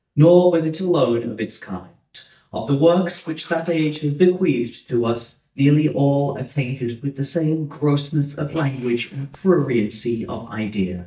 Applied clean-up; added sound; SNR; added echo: neural mask model DeepFilterNet 3.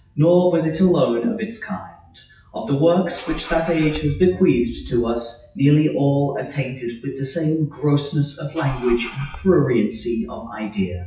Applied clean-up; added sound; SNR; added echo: classical method WPE with log-MMSE.